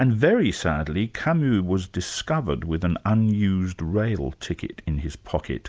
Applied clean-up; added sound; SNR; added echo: none; none; none; none.